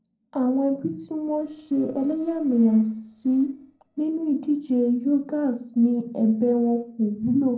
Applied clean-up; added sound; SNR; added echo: neural separator model SepFormer DNS4.